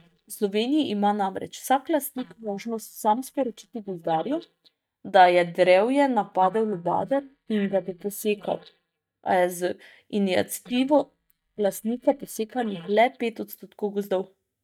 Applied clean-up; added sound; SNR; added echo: neural mask model DeepFilterNet 3.